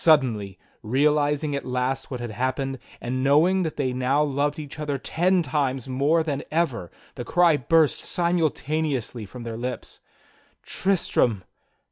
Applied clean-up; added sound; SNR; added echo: none; none; none; none.